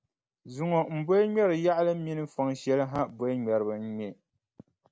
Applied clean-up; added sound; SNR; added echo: none; none; none; none.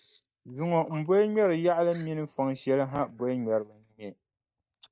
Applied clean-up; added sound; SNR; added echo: neural mask model DeepFilterNet 3.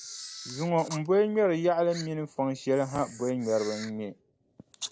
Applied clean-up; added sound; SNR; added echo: none; Camera; 16 dB; none.